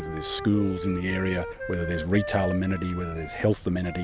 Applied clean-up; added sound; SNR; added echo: none; Wind instrument, woodwind instrument; 9 dB; none.